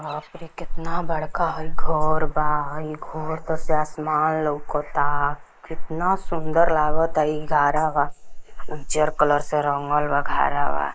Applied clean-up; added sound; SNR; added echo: neural mask model Resemble Enhance denoiser.